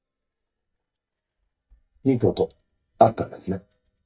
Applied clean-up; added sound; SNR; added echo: neural mask model DeepFilterNet 3.